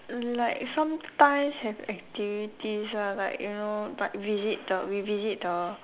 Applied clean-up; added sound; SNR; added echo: none; none; none; none.